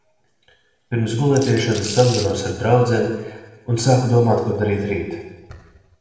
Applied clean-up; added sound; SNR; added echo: none; Rattle / Rattle (instrument); 12 dB; reverberation time 1.1 s.